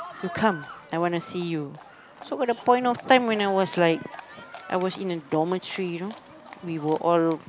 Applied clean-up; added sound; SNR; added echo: none; Livestock, farm animals, working animals; 18 dB; none.